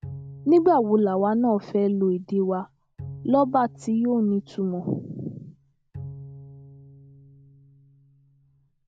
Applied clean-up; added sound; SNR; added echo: none; Bowed string instrument; 19 dB; none.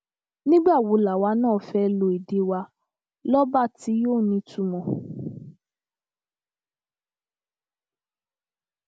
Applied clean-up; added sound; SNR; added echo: none; none; none; none.